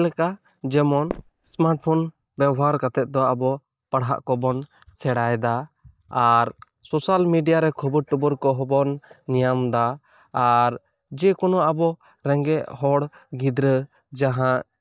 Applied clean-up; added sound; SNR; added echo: neural mask model DeepFilterNet 3.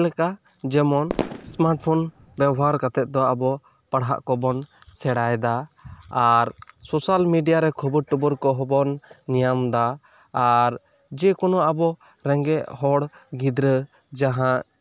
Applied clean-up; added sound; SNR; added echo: none; Fireworks; 11 dB; none.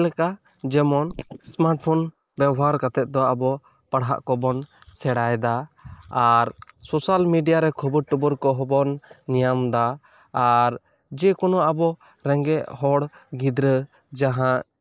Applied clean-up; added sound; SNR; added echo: neural mask model Resemble Enhance denoiser.